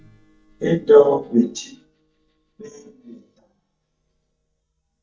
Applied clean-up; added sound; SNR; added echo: neural mask model DeepFilterNet 3.